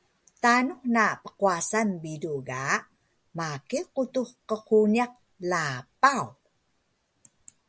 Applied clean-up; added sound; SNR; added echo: none; none; none; none.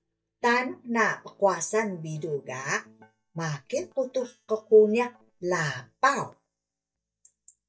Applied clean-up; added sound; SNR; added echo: neural mask model DeepFilterNet 3.